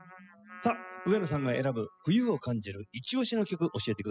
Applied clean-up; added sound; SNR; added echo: classical method spectral subtraction.